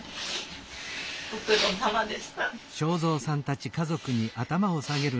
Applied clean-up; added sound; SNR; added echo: none; none; none; none.